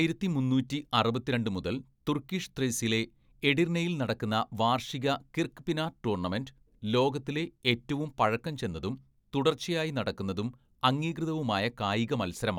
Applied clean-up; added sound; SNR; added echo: none; none; none; none.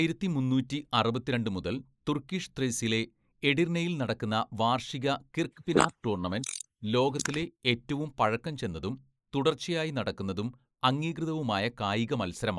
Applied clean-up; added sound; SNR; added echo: neural mask model Resemble Enhance denoiser.